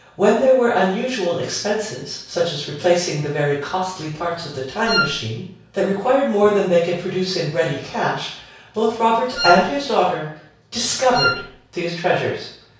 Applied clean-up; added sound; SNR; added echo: none; Wind instrument, woodwind instrument; 3 dB; reverberation time 0.6 s.